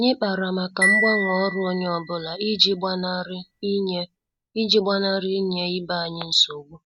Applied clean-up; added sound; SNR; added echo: none; Marimba, xylophone; 4 dB; none.